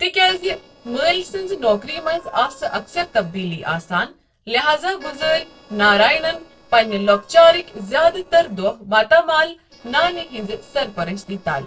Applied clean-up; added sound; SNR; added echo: neural separator model SepFormer DNS4.